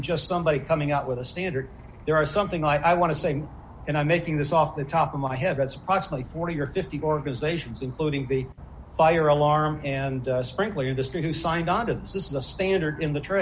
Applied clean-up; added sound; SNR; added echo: none; Insect / Frog; 17 dB; none.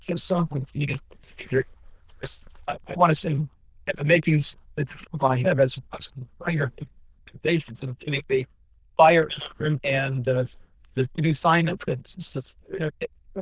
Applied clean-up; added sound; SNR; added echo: neural diffusion model UNIVERSE++.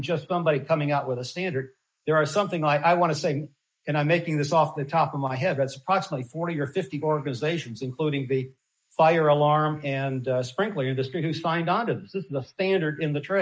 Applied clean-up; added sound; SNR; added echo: neural mask model Resemble Enhance denoiser.